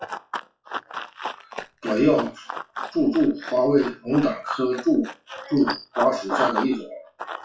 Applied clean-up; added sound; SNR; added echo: classical method WPE with log-MMSE.